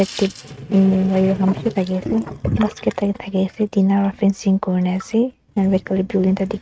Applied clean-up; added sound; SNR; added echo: neural mask model RNNoise.